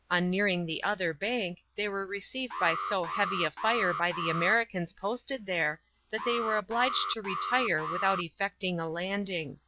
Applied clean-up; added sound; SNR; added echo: none; Alarm; 6 dB; none.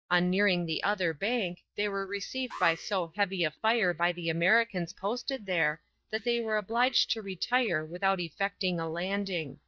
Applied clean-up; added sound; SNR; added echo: neural mask model DeepFilterNet 3.